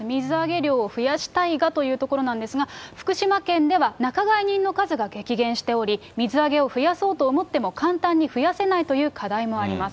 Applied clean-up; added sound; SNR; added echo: none; none; none; none.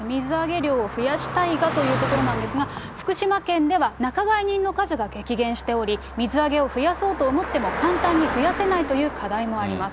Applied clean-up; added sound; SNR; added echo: none; Car passing by; 8 dB; none.